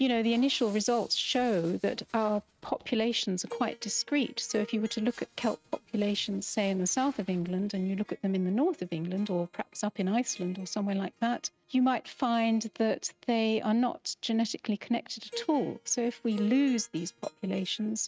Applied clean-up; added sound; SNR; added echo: neural mask model RNNoise.